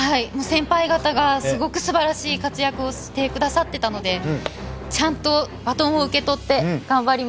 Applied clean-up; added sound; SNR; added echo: none; none; none; none.